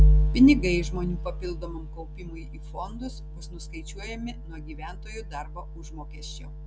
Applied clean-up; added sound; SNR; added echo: none; none; none; none.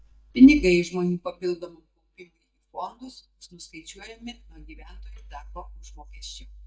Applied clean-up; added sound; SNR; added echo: neural mask model DeepFilterNet 3.